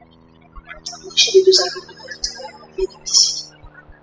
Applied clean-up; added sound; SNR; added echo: classical method spectral subtraction.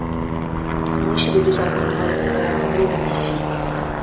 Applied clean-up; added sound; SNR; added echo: none; Aircraft; -3 dB; none.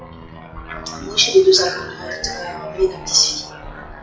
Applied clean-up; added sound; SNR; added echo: classical method log-MMSE.